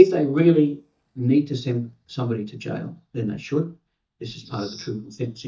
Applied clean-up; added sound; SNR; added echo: neural mask model DeepFilterNet 3.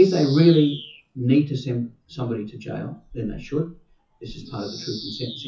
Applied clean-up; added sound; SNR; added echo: classical method WPE with log-MMSE.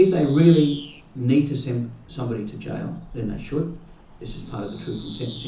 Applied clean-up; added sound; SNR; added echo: none; Bird vocalization, bird call, bird song; 17 dB; reverberation time 0.6 s.